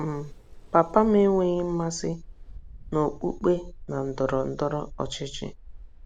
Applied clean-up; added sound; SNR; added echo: none; Mechanical fan; 15 dB; none.